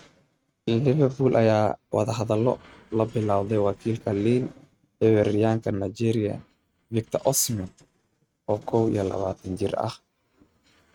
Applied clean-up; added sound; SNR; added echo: neural mask model RNNoise.